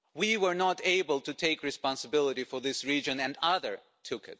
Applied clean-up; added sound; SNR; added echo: none; none; none; none.